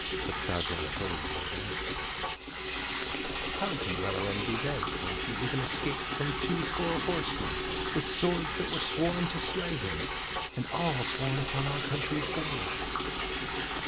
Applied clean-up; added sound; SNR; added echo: none; Liquid; -2 dB; none.